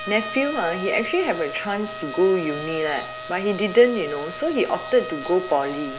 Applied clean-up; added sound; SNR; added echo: none; Trumpet; 12 dB; none.